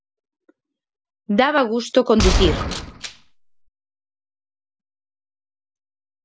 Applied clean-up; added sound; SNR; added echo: none; Gunshot, gunfire; -2 dB; none.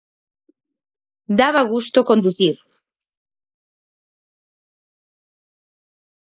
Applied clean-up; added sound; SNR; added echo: neural mask model Resemble Enhance denoiser.